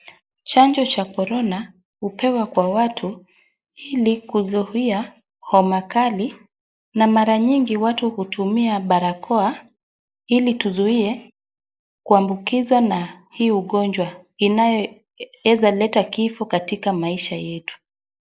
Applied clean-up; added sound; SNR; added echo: neural mask model Resemble Enhance denoiser.